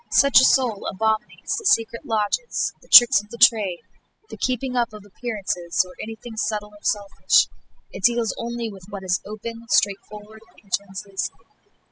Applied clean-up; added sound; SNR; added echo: classical method spectral subtraction.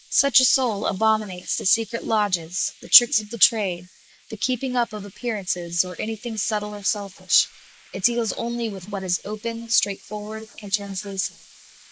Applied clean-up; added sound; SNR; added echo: neural mask model Resemble Enhance denoiser.